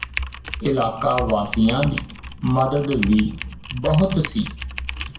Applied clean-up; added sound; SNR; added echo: none; Typing; 9 dB; reverberation time 0.2 s.